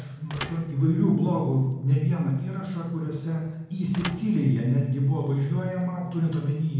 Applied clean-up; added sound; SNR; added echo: none; Thump, thud; 20 dB; reverberation time 0.9 s.